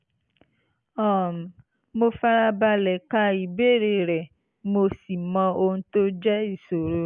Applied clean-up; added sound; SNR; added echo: none; none; none; none.